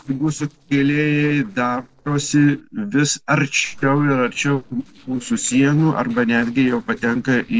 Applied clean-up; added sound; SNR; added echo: neural separator model SepFormer DNS4.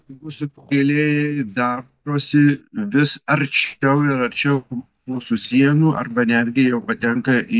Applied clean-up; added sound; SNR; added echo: neural mask model DeepFilterNet 3.